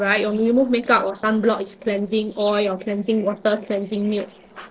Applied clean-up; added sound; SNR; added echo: neural separator model SepFormer DNS4.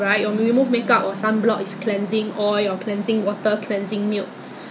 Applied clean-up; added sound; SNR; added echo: none; none; none; none.